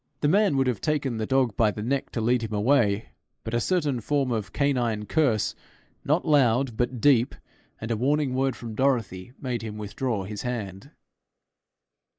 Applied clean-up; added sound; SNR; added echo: neural mask model Resemble Enhance denoiser.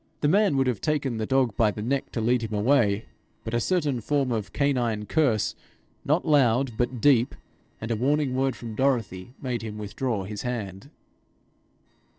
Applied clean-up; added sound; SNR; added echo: neural separator model SepFormer DNS4.